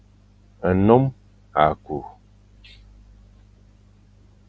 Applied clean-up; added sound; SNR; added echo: none; none; none; none.